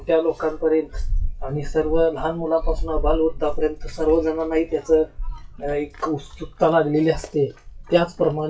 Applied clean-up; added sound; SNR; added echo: classical method WPE with log-MMSE.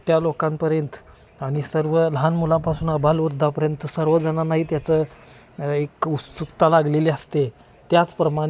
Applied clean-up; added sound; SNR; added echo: none; none; none; none.